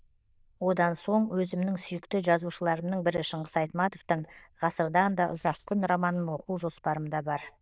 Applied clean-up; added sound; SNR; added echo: neural diffusion model UNIVERSE++.